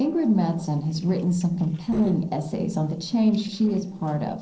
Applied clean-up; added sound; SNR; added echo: neural separator model SepFormer DNS4.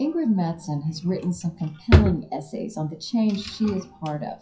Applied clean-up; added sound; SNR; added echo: classical method WPE with log-MMSE.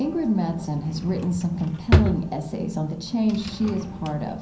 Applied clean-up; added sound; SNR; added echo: none; Drawer open or close; 3 dB; reverberation time 0.6 s.